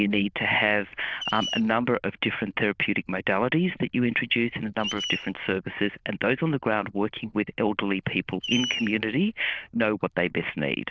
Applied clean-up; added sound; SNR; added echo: neural diffusion model UNIVERSE++.